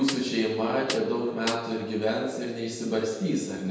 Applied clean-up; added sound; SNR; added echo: none; Snare drum; 10 dB; reverberation time 1.0 s.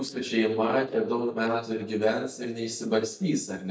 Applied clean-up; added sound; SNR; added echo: neural mask model DeepFilterNet 3.